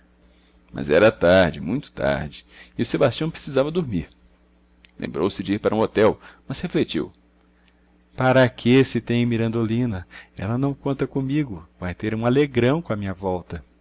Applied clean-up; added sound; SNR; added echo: none; none; none; none.